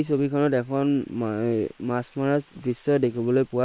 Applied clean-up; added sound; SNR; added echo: neural separator model SepFormer WHAM!.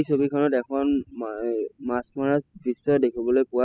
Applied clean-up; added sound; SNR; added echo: classical method spectral subtraction.